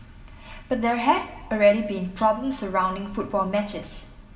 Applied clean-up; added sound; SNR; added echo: none; Tambourine; 12 dB; reverberation time 1.4 s.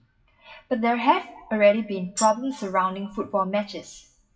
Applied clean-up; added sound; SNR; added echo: classical method WPE with log-MMSE.